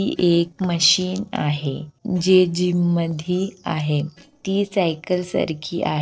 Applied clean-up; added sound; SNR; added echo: neural separator model SepFormer DNS4.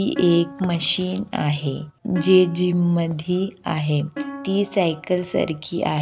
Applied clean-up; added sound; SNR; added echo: none; Plucked string instrument; 15 dB; none.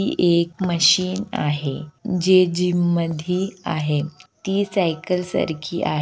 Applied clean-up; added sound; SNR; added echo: none; none; none; none.